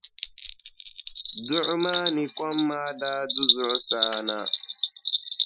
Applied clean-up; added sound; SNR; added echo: classical method Wiener filter.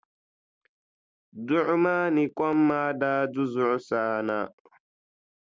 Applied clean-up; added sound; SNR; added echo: none; none; none; none.